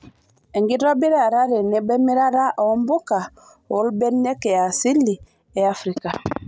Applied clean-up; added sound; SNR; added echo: none; none; none; none.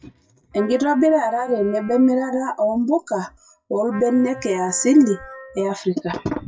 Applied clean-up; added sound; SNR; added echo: classical method WPE with log-MMSE.